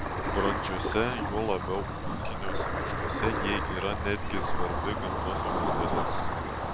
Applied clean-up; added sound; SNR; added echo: none; Ocean; -5 dB; none.